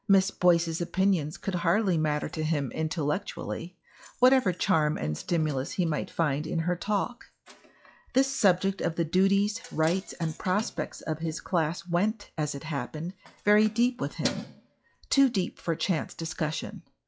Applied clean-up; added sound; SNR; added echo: classical method log-MMSE.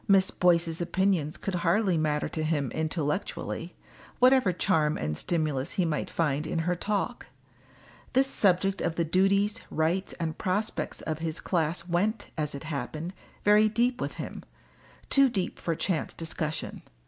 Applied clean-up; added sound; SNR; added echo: none; none; none; none.